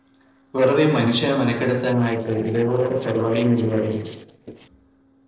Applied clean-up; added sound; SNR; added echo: neural separator model SepFormer DNS4.